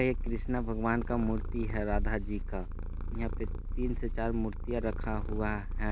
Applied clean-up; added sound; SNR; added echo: none; Purr; -1 dB; none.